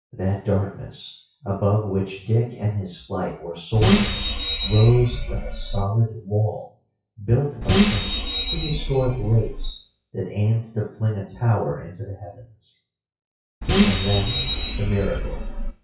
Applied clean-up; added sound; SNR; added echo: classical method WPE with log-MMSE.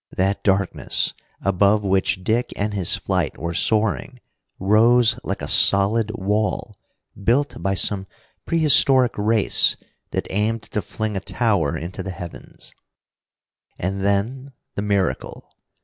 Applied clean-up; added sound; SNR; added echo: none; none; none; none.